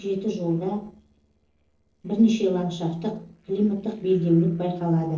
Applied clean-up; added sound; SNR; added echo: neural separator model SepFormer DNS4.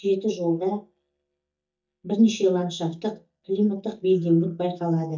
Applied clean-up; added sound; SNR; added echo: neural mask model DeepFilterNet 3.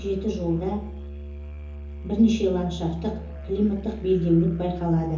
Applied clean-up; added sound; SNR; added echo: none; Musical instrument; 11 dB; reverberation time 0.6 s.